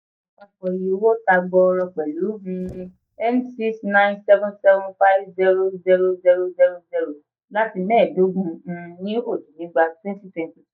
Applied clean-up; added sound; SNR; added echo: neural mask model DeepFilterNet 3.